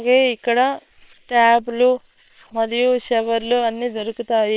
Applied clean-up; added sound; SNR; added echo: neural separator model SepFormer WHAM!.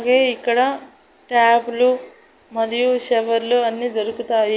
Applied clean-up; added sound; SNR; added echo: none; none; none; none.